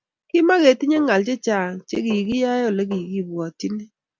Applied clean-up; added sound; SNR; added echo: none; Tap; 18 dB; none.